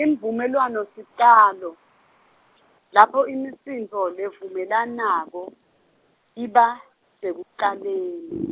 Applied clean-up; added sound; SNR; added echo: none; none; none; none.